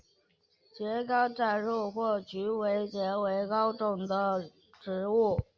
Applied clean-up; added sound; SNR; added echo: none; none; none; none.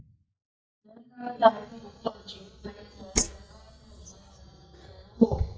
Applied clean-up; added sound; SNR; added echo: neural mask model DeepFilterNet 3.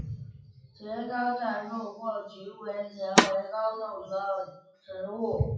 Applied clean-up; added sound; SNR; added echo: classical method WPE with log-MMSE.